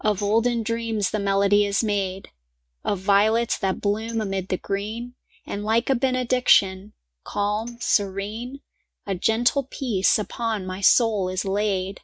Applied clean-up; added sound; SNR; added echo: neural mask model RNNoise.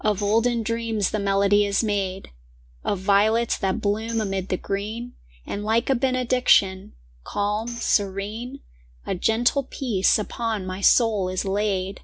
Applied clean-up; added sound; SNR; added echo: none; Tambourine; 18 dB; none.